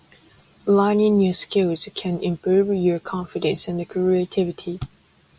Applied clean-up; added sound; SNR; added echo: none; none; none; none.